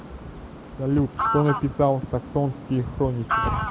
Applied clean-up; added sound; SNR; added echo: none; Fowl; 6 dB; none.